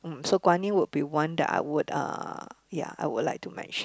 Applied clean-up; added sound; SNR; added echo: none; none; none; none.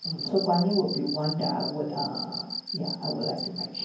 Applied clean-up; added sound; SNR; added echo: none; Cricket; 7 dB; reverberation time 0.9 s.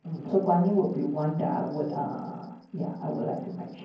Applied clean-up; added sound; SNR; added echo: neural separator model SepFormer DNS4.